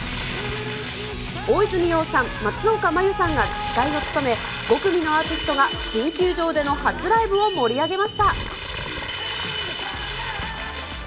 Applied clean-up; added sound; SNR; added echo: none; Crumpling, crinkling; 9 dB; none.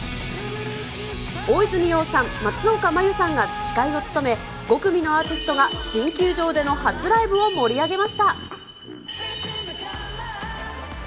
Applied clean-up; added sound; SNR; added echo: none; none; none; none.